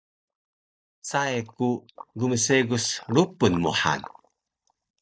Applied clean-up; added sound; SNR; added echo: neural mask model DeepFilterNet 3.